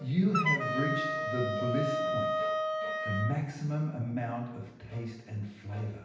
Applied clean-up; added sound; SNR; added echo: none; Wind instrument, woodwind instrument; -1 dB; reverberation time 0.9 s.